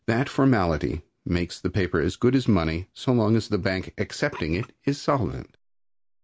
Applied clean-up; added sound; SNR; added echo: none; none; none; none.